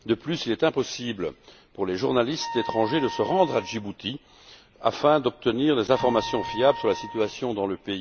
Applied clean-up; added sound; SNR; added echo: none; Wind instrument, woodwind instrument; 13 dB; none.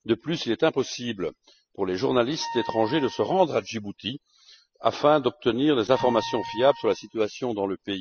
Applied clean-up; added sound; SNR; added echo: classical method spectral subtraction.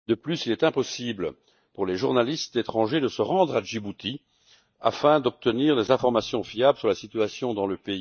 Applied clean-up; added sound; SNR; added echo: neural mask model DeepFilterNet 3.